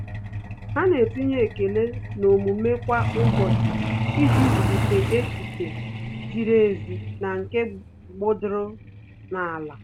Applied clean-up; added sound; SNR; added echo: none; Truck; 2 dB; none.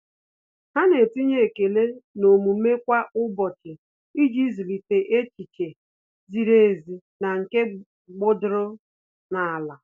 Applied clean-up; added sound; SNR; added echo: none; none; none; none.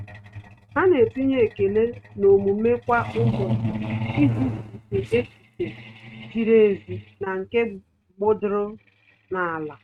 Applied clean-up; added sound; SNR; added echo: neural mask model RNNoise.